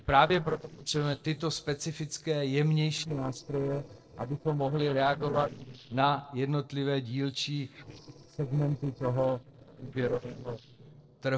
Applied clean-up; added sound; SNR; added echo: neural separator model SepFormer DNS4.